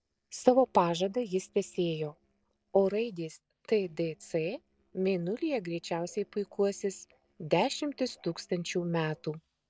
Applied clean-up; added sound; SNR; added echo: neural separator model SepFormer DNS4.